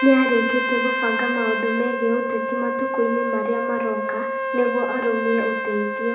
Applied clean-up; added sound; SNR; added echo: none; Trumpet; 2 dB; reverberation time 0.9 s.